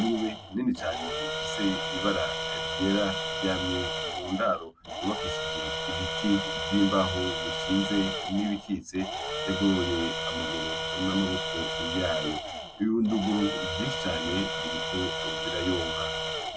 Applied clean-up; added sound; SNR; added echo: none; Tools; 2 dB; none.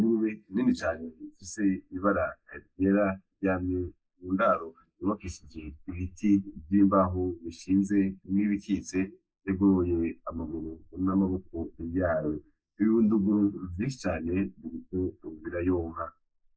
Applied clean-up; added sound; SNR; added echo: neural mask model Resemble Enhance denoiser.